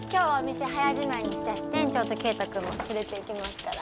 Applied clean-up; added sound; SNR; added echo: none; Computer keyboard; 17 dB; none.